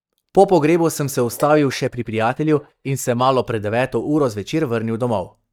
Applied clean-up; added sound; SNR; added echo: neural mask model DeepFilterNet 3.